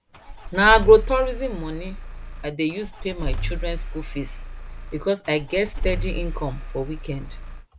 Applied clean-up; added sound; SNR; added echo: none; Engine starting / Car; 5 dB; none.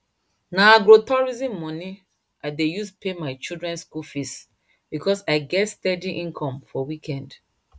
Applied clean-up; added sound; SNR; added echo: none; none; none; none.